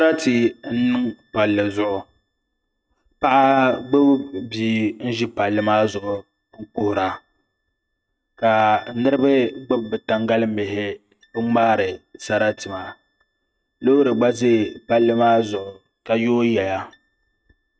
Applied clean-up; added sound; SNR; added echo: neural mask model RNNoise.